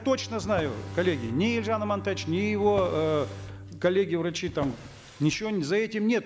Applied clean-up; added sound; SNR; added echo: none; Bowed string instrument + Drawer open or close; 12 dB; none.